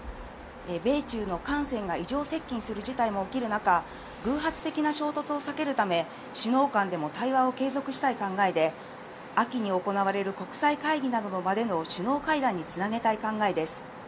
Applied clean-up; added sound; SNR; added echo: none; none; none; none.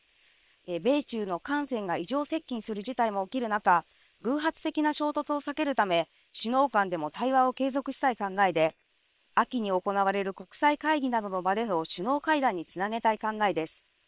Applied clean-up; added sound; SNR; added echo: neural separator model SepFormer WHAM!.